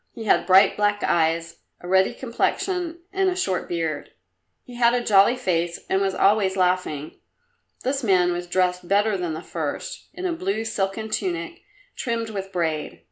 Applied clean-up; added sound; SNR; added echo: none; none; none; none.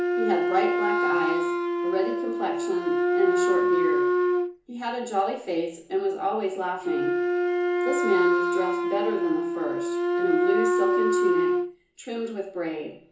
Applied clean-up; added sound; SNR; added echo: none; Wind instrument, woodwind instrument; -4 dB; reverberation time 0.7 s.